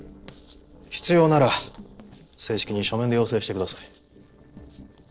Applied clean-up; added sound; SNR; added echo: neural separator model SepFormer DNS4.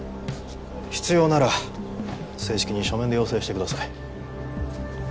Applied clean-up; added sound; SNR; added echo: none; none; none; none.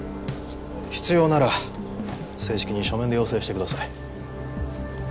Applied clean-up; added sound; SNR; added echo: none; Guitar; 19 dB; none.